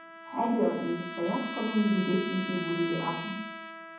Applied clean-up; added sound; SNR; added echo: none; Trumpet; 9 dB; reverberation time 1.2 s.